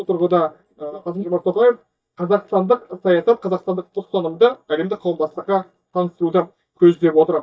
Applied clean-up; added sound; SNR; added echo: neural mask model DeepFilterNet 3.